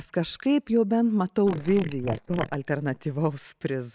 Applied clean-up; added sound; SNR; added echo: neural mask model Resemble Enhance denoiser.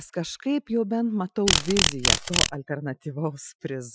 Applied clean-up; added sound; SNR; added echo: classical method Wiener filter.